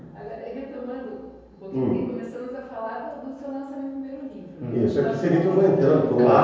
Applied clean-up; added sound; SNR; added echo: none; none; none; reverberation time 1.2 s.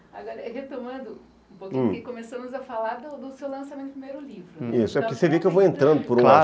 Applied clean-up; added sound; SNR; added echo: none; none; none; none.